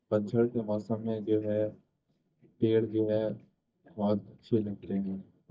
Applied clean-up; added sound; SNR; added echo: neural mask model DeepFilterNet 3.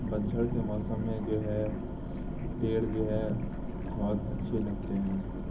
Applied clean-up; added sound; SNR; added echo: none; Stream / Bird; 7 dB; reverberation time 0.3 s.